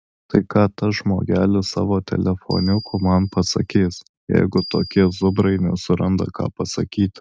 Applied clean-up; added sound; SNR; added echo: neural mask model RNNoise.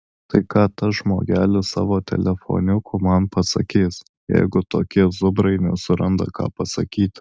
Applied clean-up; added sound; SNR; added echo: none; none; none; none.